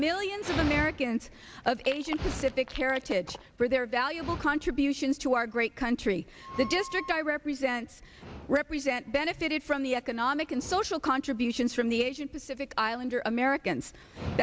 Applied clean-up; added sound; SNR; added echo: none; Dog + Wind instrument, woodwind instrument; 13 dB; none.